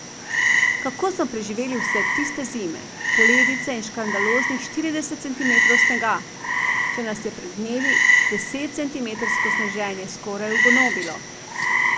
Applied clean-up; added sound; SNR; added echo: none; Frog; -5 dB; none.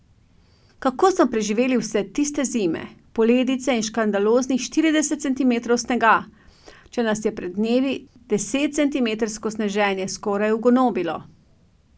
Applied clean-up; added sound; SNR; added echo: none; none; none; none.